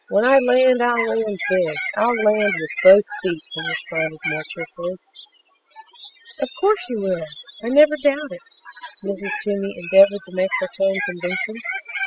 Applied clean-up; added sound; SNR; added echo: classical method spectral subtraction.